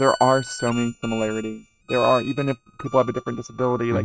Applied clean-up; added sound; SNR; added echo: neural mask model RNNoise.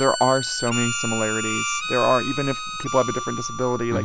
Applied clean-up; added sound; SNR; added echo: none; Harmonica; 5 dB; none.